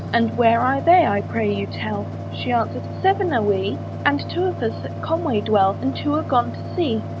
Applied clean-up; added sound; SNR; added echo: none; Mechanical fan; 8 dB; none.